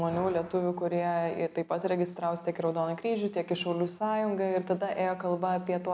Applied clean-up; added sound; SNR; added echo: none; none; none; none.